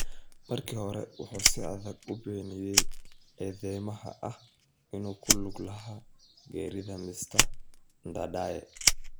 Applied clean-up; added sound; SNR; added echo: none; Fire; -5 dB; none.